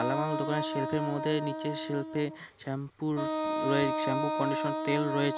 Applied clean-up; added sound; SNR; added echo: none; Wind instrument, woodwind instrument; 2 dB; none.